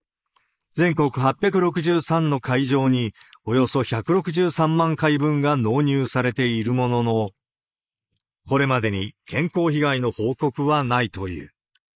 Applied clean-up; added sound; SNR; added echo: neural mask model Resemble Enhance denoiser.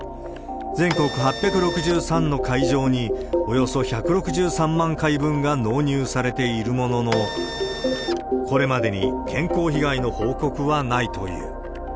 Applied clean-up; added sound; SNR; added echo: none; Printer; 9 dB; none.